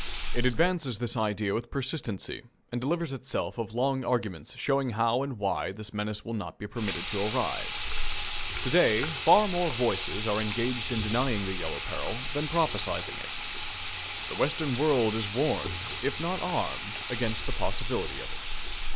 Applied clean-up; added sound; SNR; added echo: none; Sink (filling or washing) / Water tap, faucet; 3 dB; none.